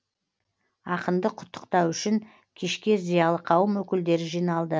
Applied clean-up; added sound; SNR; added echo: none; none; none; none.